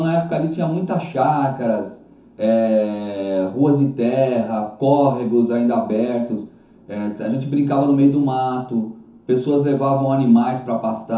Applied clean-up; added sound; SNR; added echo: none; none; none; reverberation time 0.9 s.